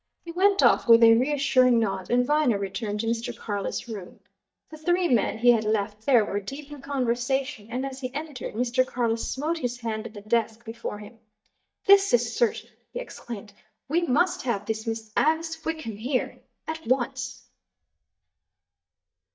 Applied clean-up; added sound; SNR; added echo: neural mask model DeepFilterNet 3.